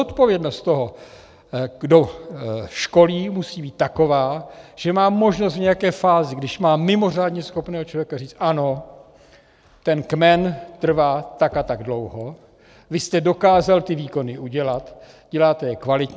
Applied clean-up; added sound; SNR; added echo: none; none; none; none.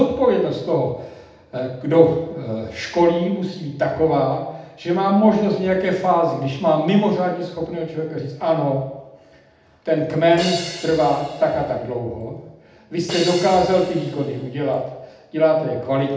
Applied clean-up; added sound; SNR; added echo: none; Crash cymbal; 13 dB; reverberation time 0.8 s.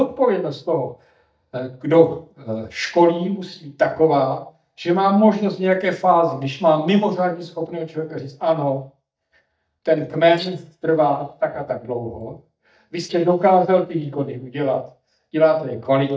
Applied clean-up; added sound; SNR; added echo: neural mask model DeepFilterNet 3.